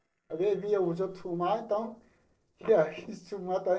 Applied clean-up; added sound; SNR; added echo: neural separator model SepFormer DNS4.